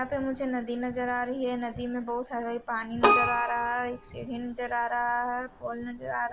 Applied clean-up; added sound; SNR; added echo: none; Keyboard (musical); 2 dB; none.